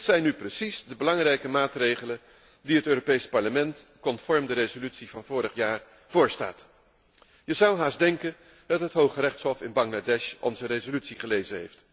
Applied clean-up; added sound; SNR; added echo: none; none; none; none.